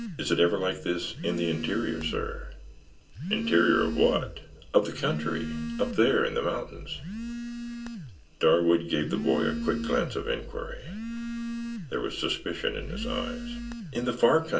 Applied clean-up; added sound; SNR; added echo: none; Telephone; 8 dB; reverberation time 0.2 s.